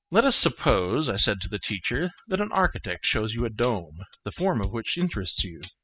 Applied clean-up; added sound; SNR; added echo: classical method spectral subtraction.